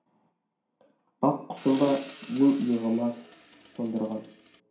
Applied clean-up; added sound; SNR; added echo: none; Accelerating, revving, vroom; 16 dB; reverberation time 0.5 s.